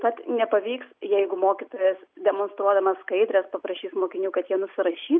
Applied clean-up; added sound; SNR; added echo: none; none; none; none.